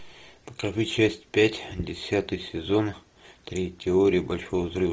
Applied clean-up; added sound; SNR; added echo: none; none; none; none.